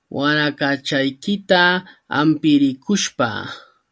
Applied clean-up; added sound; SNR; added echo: none; none; none; none.